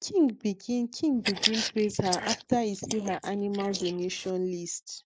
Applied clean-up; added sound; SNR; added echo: neural mask model Resemble Enhance denoiser.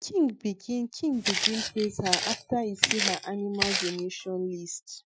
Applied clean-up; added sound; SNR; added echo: classical method Wiener filter.